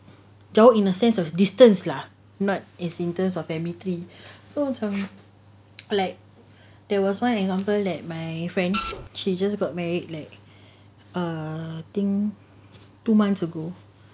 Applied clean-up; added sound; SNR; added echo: none; Printer; 7 dB; none.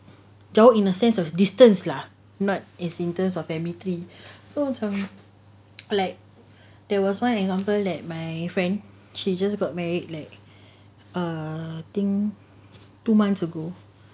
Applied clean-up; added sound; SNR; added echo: none; none; none; none.